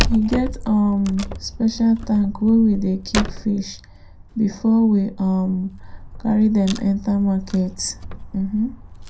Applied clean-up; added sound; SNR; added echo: none; Wood; 9 dB; reverberation time 0.2 s.